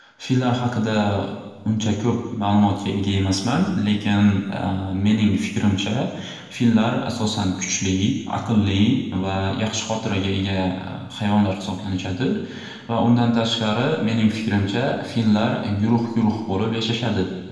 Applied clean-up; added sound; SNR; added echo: none; none; none; reverberation time 1.3 s.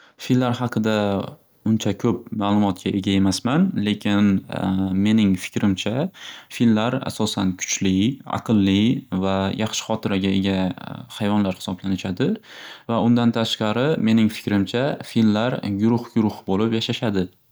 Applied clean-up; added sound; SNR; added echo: none; none; none; none.